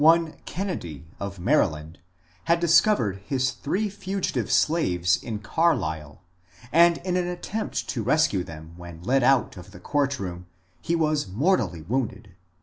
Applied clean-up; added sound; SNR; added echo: none; none; none; none.